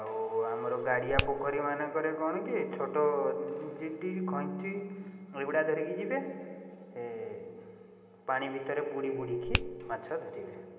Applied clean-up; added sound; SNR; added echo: none; Finger snapping; 0 dB; reverberation time 0.5 s.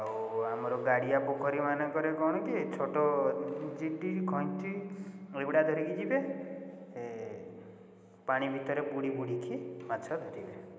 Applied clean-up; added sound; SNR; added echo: none; none; none; none.